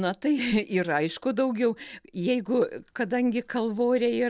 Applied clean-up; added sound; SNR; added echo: none; none; none; none.